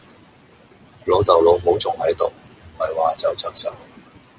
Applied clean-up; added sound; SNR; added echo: none; none; none; none.